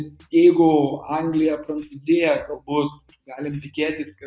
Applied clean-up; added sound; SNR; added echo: neural mask model RNNoise.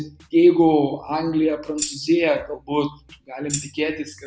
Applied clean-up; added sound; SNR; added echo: none; Tambourine; 10 dB; none.